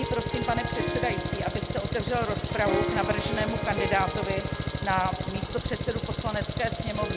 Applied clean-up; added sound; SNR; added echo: none; Engine + Harp; 0 dB; none.